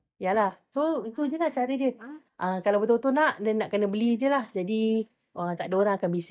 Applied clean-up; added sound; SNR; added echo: neural mask model DeepFilterNet 3.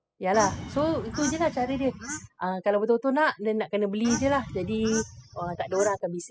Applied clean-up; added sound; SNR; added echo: classical method spectral subtraction.